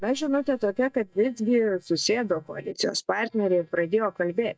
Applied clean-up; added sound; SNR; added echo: neural mask model DeepFilterNet 3.